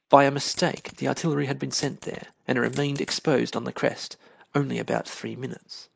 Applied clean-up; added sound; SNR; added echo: neural mask model Resemble Enhance denoiser.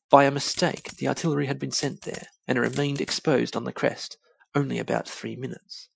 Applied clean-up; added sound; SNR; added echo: classical method Wiener filter.